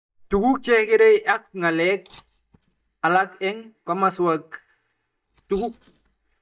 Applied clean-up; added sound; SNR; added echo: neural mask model DeepFilterNet 3.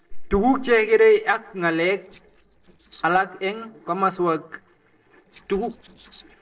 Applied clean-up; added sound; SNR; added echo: neural separator model SepFormer DNS4.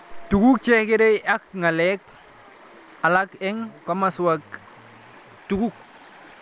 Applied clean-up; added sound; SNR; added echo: none; none; none; none.